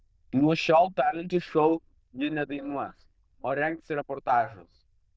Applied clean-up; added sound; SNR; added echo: neural diffusion model UNIVERSE++.